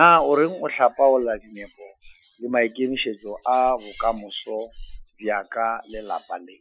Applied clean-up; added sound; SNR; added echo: classical method Wiener filter.